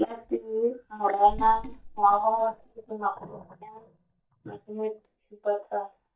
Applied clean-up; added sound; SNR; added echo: neural mask model DeepFilterNet 3.